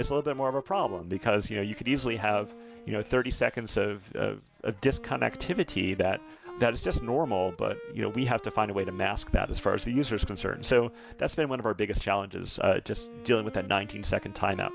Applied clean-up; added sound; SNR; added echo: none; Wind instrument, woodwind instrument; 17 dB; none.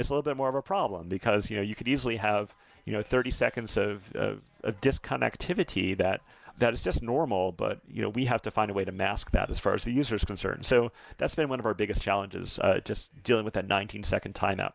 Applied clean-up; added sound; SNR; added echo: none; none; none; none.